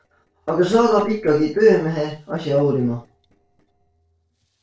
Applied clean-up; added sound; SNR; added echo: neural separator model SepFormer DNS4.